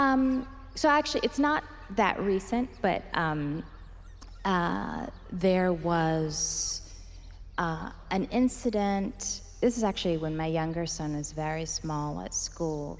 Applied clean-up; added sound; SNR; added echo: none; Gull, seagull; 17 dB; none.